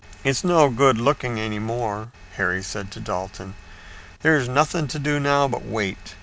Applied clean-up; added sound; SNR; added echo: none; Engine; 19 dB; none.